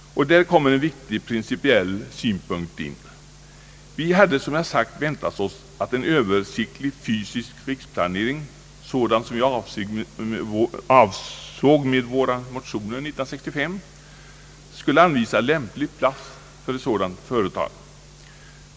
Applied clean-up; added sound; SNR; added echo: none; none; none; none.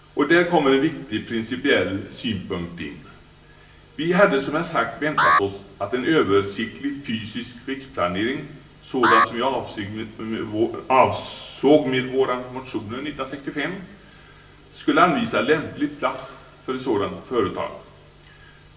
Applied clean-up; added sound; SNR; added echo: none; Alarm; 1 dB; reverberation time 0.6 s.